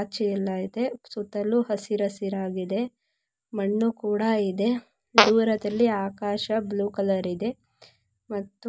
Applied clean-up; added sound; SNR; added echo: none; Fart; -1 dB; none.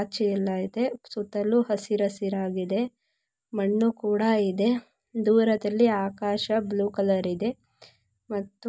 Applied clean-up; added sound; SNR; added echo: none; none; none; none.